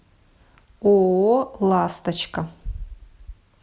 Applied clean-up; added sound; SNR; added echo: none; none; none; none.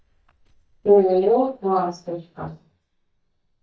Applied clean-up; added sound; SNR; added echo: neural mask model DeepFilterNet 3.